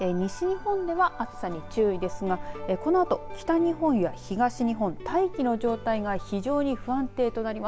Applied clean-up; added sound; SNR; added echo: none; none; none; none.